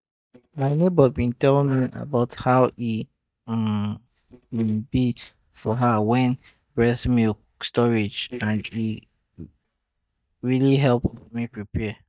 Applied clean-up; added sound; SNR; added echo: neural mask model DeepFilterNet 3.